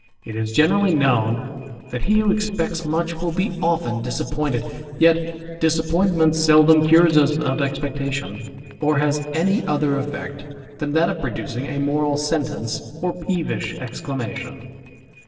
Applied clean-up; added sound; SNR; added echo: neural separator model SepFormer DNS4.